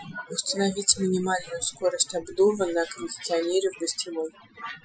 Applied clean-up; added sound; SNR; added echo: classical method Wiener filter.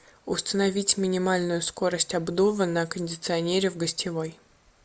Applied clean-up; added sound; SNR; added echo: none; none; none; none.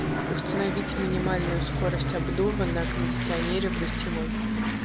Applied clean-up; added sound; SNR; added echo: none; Aircraft; -2 dB; none.